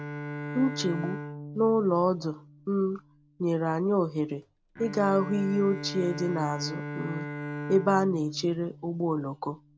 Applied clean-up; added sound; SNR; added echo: none; Bowed string instrument; 11 dB; none.